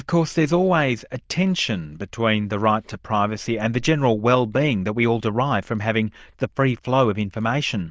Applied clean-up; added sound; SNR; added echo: neural diffusion model UNIVERSE++.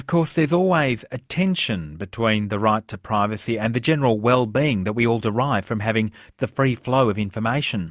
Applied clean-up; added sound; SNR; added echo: none; none; none; none.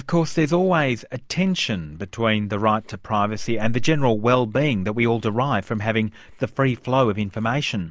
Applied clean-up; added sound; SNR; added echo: neural mask model Resemble Enhance denoiser.